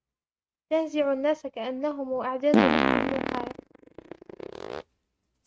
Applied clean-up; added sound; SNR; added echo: neural mask model RNNoise.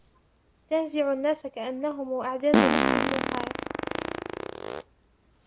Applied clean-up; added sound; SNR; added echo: none; Fart; -1 dB; none.